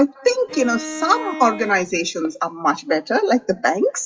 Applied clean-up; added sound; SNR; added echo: classical method WPE with log-MMSE.